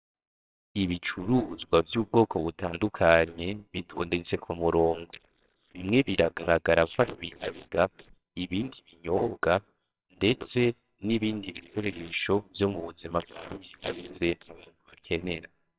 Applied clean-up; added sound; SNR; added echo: neural separator model SepFormer WHAMR!.